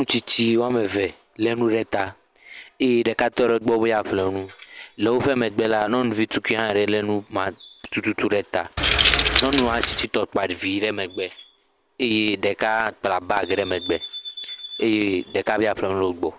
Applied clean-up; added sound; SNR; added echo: none; Keys jangling; -2 dB; none.